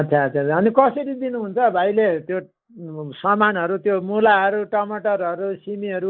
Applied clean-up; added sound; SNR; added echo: neural mask model Resemble Enhance denoiser.